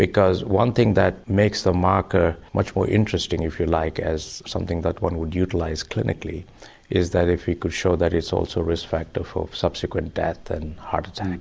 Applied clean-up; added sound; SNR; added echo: none; none; none; none.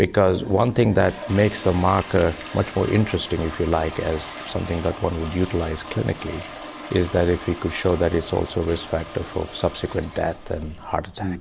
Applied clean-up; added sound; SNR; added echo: none; Toilet flush; 14 dB; none.